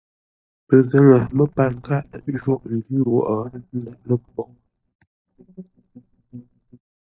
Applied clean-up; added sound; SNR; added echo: neural mask model DeepFilterNet 3.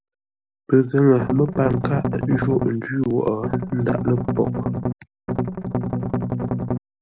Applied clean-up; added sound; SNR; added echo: none; Strum; 1 dB; none.